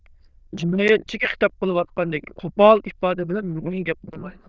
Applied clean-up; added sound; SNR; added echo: neural diffusion model UNIVERSE++.